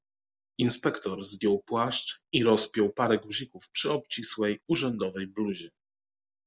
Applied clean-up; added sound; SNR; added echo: none; none; none; none.